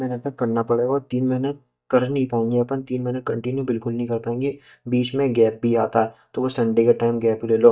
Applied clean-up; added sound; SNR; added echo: neural mask model DeepFilterNet 3.